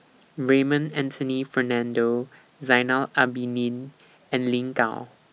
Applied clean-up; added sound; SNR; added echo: none; none; none; none.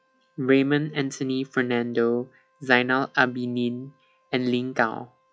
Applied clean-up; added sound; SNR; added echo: classical method log-MMSE.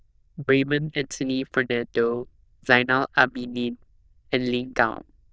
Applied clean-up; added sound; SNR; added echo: neural diffusion model UNIVERSE++.